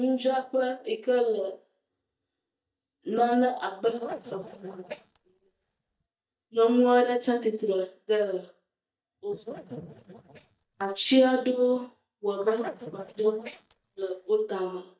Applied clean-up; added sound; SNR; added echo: neural mask model DeepFilterNet 3.